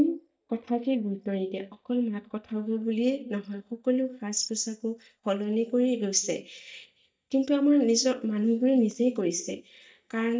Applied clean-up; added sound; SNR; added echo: neural mask model DeepFilterNet 3.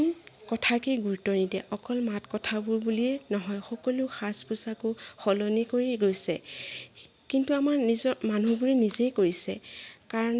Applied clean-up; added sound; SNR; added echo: none; none; none; none.